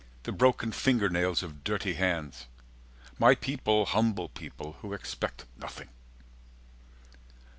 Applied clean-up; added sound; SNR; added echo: none; none; none; none.